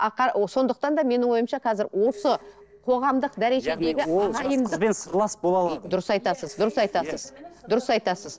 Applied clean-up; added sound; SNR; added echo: neural separator model SepFormer DNS4.